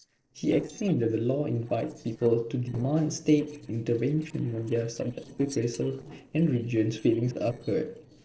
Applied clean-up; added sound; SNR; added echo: neural separator model SepFormer DNS4.